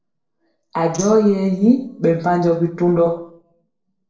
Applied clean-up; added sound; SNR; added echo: neural separator model SepFormer DNS4.